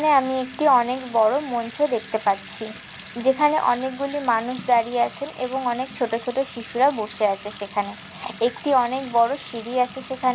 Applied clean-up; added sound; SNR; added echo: none; Bathtub (filling or washing) / Sink (filling or washing) / Water tap, faucet; 18 dB; none.